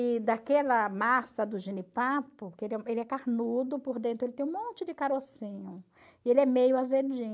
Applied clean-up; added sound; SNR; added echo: none; none; none; none.